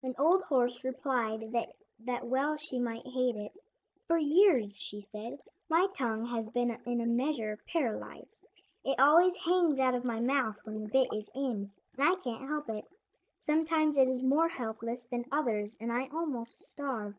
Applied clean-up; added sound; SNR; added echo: neural mask model DeepFilterNet 3.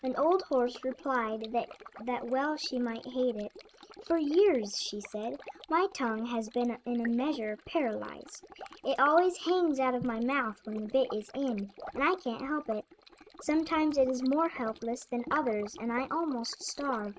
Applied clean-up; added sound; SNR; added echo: neural mask model RNNoise.